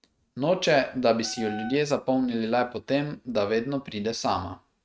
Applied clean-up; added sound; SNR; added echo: neural mask model RNNoise.